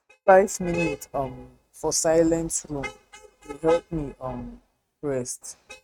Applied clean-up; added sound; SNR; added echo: neural mask model RNNoise.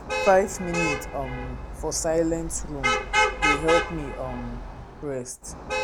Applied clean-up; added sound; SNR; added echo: none; Traffic noise, roadway noise / Vehicle horn, car horn, honking; 1 dB; none.